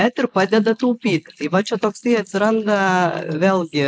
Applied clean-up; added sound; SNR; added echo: neural mask model Resemble Enhance denoiser.